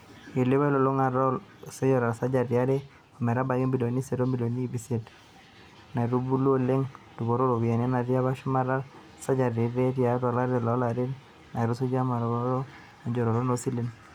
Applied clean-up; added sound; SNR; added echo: none; none; none; none.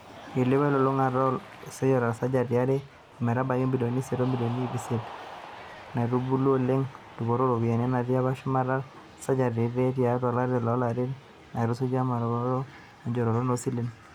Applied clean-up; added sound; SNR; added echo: none; Cheering; 20 dB; none.